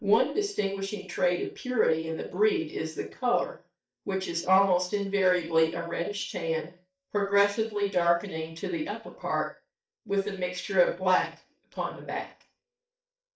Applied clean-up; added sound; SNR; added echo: neural mask model DeepFilterNet 3.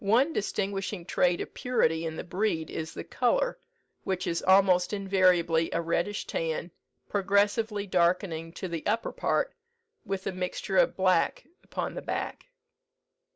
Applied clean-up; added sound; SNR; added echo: none; none; none; none.